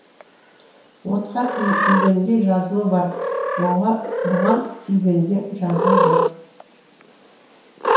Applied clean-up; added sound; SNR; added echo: none; Cat; 2 dB; reverberation time 0.7 s.